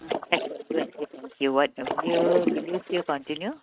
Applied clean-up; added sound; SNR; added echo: neural mask model RNNoise.